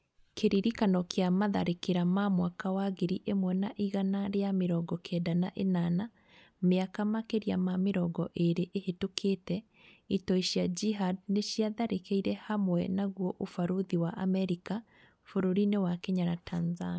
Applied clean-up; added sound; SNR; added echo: none; none; none; none.